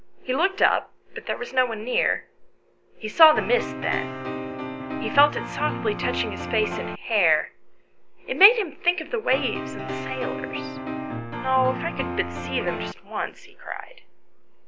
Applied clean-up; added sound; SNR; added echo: none; Piano; 5 dB; none.